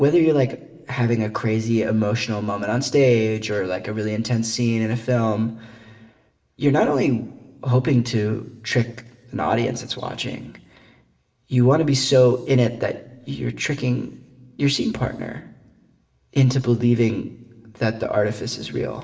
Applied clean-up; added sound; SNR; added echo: none; none; none; reverberation time 1.4 s.